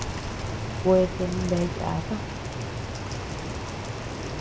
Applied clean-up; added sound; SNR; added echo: none; Rain; 2 dB; reverberation time 0.6 s.